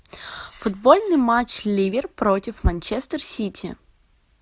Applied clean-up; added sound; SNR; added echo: none; none; none; none.